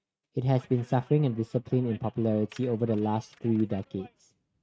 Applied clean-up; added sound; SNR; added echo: neural mask model RNNoise.